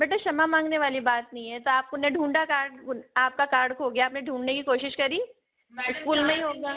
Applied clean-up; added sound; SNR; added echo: none; none; none; none.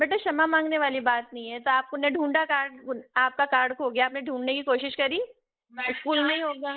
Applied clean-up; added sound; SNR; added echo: neural mask model Resemble Enhance denoiser.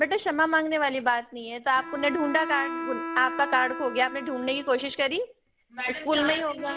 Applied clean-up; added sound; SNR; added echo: none; Bowed string instrument; 11 dB; none.